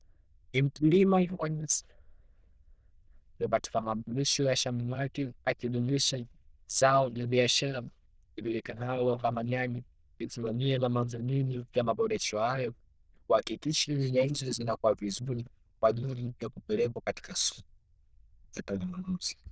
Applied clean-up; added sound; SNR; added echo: neural diffusion model UNIVERSE++.